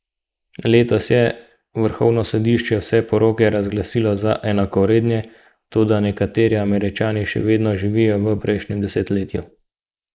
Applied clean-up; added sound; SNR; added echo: neural mask model Resemble Enhance denoiser.